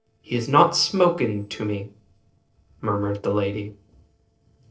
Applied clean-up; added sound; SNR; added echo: neural separator model SepFormer DNS4.